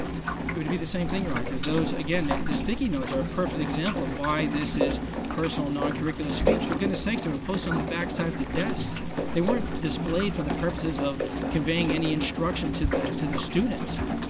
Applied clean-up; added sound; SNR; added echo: none; Rain; 0 dB; none.